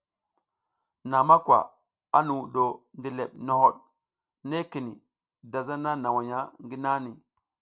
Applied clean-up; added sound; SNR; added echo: none; none; none; none.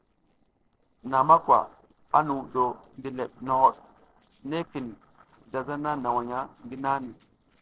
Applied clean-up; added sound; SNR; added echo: neural separator model SepFormer DNS4.